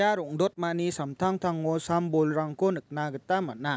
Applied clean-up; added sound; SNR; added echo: none; none; none; none.